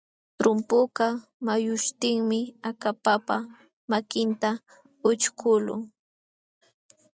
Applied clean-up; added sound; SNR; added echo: none; none; none; none.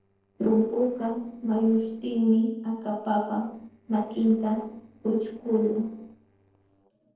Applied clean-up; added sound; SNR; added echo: neural separator model SepFormer DNS4.